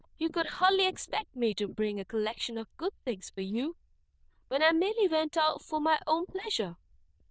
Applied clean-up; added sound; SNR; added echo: neural diffusion model UNIVERSE++.